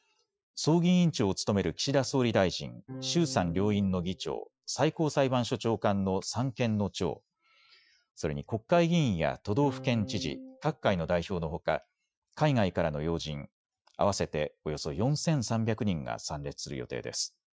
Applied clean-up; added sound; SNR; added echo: classical method Wiener filter.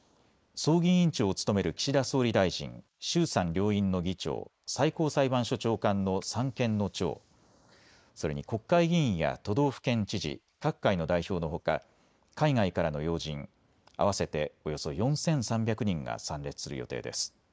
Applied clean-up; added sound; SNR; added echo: neural mask model Resemble Enhance denoiser.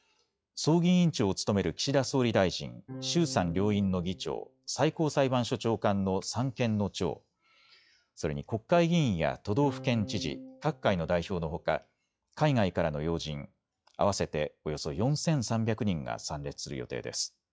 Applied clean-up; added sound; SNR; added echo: classical method log-MMSE.